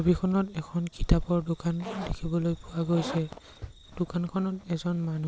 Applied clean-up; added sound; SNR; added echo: none; Zipper (clothing); 16 dB; none.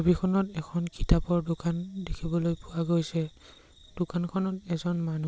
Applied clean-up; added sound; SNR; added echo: none; none; none; none.